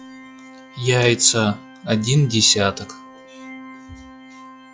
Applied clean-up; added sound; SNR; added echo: classical method log-MMSE.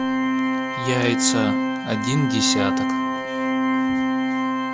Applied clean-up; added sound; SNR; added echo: none; Organ; -4 dB; none.